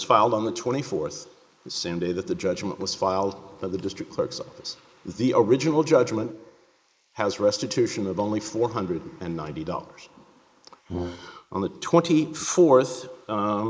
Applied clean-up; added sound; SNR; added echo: neural mask model Resemble Enhance denoiser.